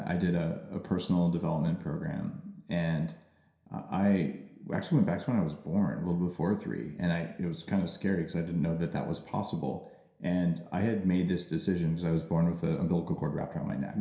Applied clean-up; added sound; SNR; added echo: none; none; none; reverberation time 0.7 s.